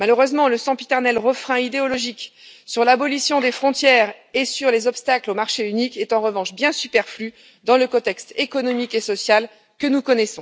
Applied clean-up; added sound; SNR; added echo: none; none; none; none.